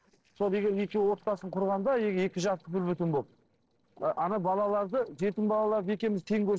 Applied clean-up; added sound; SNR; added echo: neural separator model SepFormer DNS4.